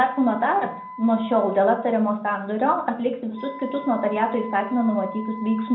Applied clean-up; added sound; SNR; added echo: none; Wind instrument, woodwind instrument; 16 dB; reverberation time 0.6 s.